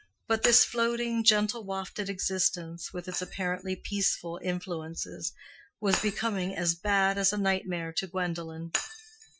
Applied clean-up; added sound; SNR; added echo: classical method Wiener filter.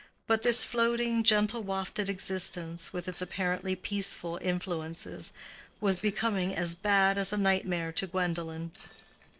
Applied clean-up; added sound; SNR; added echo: neural separator model SepFormer DNS4.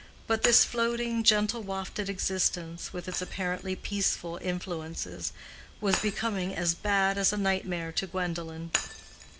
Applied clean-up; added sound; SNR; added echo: none; Shatter; 11 dB; none.